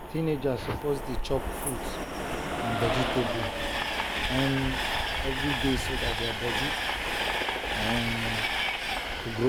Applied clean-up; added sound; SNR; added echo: none; Train; -2 dB; none.